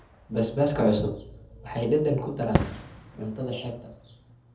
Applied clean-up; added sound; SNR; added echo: none; Fireworks; 8 dB; reverberation time 0.7 s.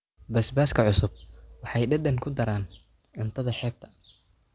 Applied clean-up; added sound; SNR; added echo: none; none; none; none.